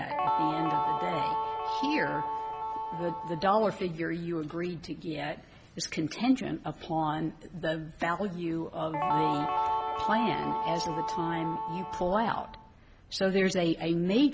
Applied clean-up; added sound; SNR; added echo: none; Guitar; 0 dB; none.